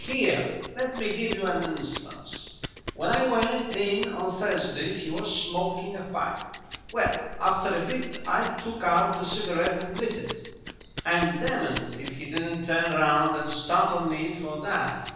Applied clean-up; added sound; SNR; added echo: none; Scissors; 7 dB; reverberation time 1.1 s.